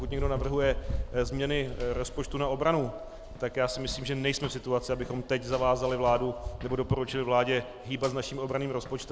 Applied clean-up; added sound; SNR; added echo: none; Run; 9 dB; none.